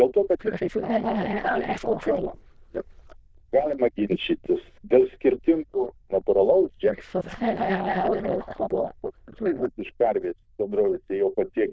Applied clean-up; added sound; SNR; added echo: neural diffusion model UNIVERSE++.